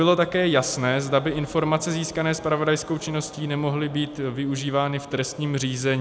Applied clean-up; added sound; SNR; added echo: none; none; none; none.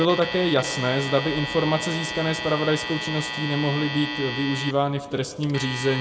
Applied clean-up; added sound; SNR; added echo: none; Alarm; 8 dB; reverberation time 0.6 s.